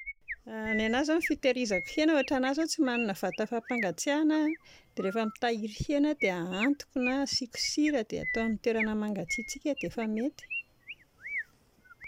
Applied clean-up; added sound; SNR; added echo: none; Chirp, tweet; 10 dB; none.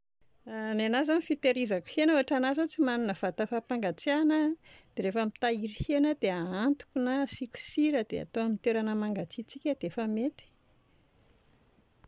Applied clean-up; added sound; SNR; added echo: none; none; none; none.